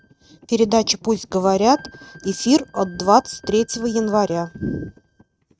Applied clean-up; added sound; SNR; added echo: neural mask model RNNoise.